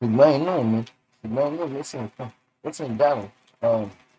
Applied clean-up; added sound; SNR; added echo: neural mask model RNNoise.